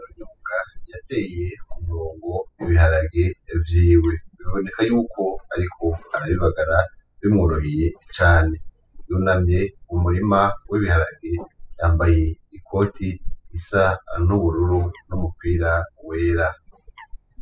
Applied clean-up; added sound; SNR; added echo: classical method spectral subtraction.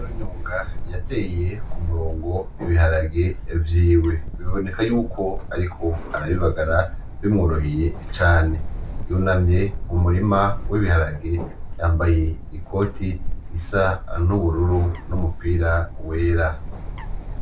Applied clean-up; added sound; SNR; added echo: none; Bird; 6 dB; none.